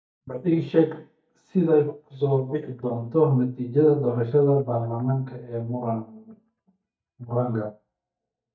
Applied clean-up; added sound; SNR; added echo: neural mask model DeepFilterNet 3.